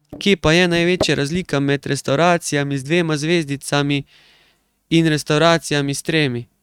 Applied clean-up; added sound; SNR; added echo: neural mask model RNNoise.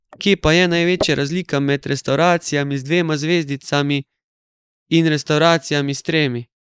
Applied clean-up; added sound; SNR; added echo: neural mask model Resemble Enhance denoiser.